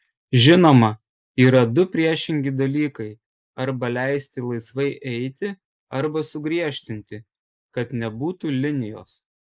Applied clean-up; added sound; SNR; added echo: neural mask model Resemble Enhance denoiser.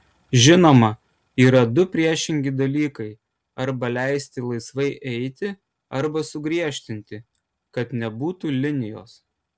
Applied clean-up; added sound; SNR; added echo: none; none; none; none.